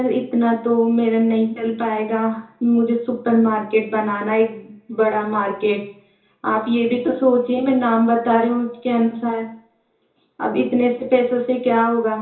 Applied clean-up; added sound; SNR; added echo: none; none; none; reverberation time 0.7 s.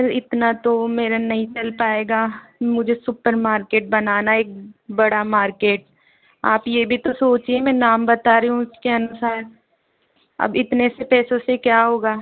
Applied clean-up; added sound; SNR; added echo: none; none; none; none.